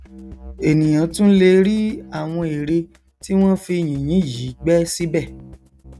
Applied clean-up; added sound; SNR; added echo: neural mask model RNNoise.